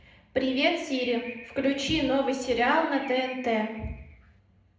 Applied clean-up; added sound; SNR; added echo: none; Bird; 19 dB; reverberation time 0.7 s.